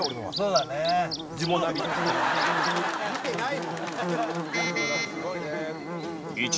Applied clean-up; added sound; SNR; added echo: none; Buzz / Bird; 6 dB; none.